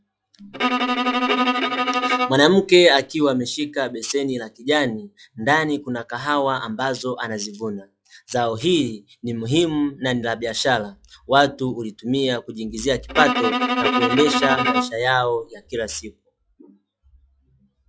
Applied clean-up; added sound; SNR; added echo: classical method log-MMSE.